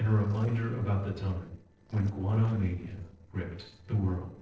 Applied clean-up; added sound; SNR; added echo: neural separator model SepFormer DNS4.